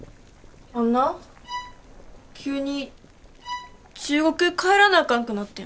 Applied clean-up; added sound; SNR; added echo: none; Bowed string instrument; 14 dB; none.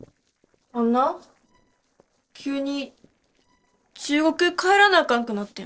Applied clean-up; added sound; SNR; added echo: neural separator model SepFormer DNS4.